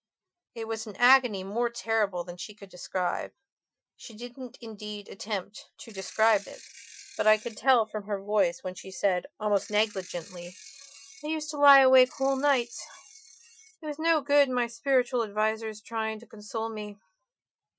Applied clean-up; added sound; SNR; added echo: classical method Wiener filter.